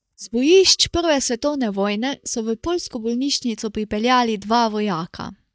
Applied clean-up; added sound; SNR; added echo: neural mask model DeepFilterNet 3.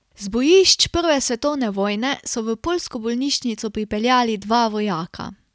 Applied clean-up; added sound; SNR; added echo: none; none; none; none.